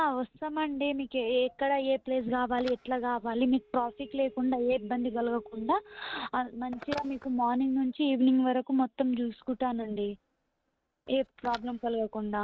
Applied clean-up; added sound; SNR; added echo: neural mask model RNNoise.